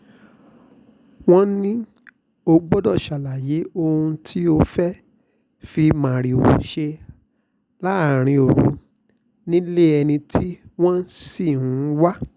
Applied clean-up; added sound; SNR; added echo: none; none; none; none.